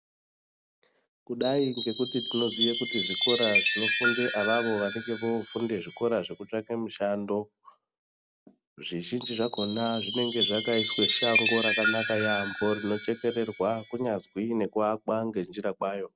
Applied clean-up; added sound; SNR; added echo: none; Chime; 1 dB; none.